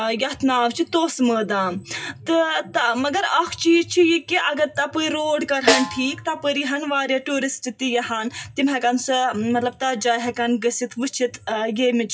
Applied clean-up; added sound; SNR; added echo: classical method WPE with log-MMSE.